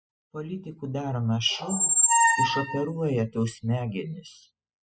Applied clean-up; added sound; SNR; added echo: classical method spectral subtraction.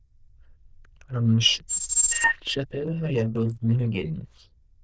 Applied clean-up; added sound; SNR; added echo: neural diffusion model UNIVERSE++.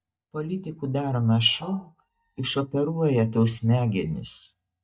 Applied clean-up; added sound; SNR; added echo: neural mask model DeepFilterNet 3.